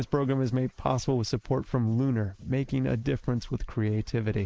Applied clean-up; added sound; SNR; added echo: neural mask model Resemble Enhance denoiser.